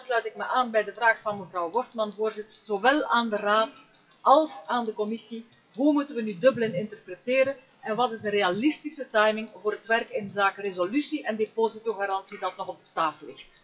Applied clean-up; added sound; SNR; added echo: classical method WPE with log-MMSE.